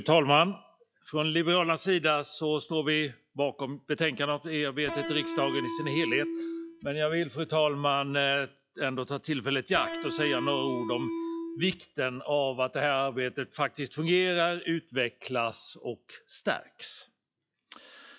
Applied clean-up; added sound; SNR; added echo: classical method log-MMSE.